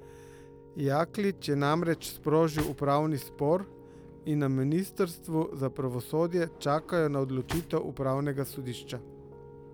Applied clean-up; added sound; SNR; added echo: none; Drawer open or close + Piano; 16 dB; none.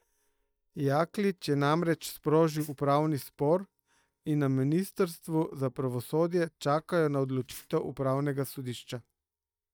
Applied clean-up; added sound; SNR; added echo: neural mask model DeepFilterNet 3.